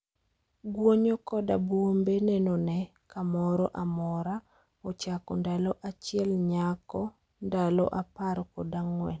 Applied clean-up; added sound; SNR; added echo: none; none; none; none.